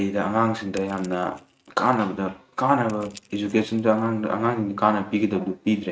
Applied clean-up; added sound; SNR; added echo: neural mask model RNNoise.